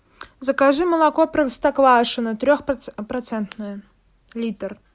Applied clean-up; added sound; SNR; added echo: none; none; none; none.